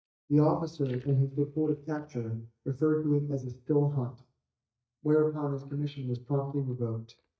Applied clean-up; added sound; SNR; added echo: neural mask model DeepFilterNet 3.